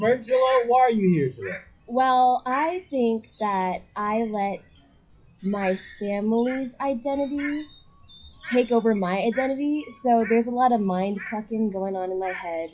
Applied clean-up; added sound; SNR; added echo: classical method WPE with log-MMSE.